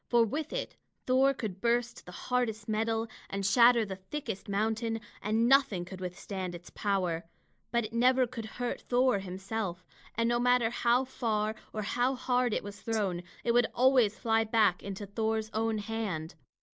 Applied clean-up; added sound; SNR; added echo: neural mask model Resemble Enhance denoiser.